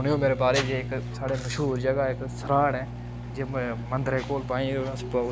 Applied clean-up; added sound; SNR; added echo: none; Microwave oven; 8 dB; none.